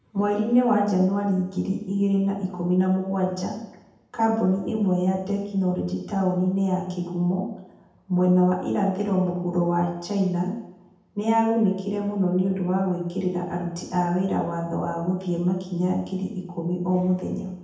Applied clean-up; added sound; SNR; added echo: none; none; none; reverberation time 0.8 s.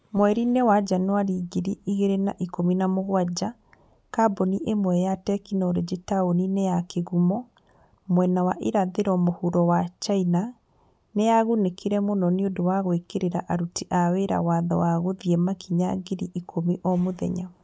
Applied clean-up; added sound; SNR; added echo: none; none; none; none.